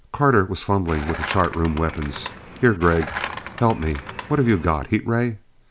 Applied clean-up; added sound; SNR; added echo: none; Skateboard; 11 dB; none.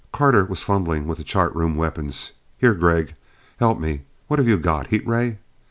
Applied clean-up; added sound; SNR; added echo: none; none; none; none.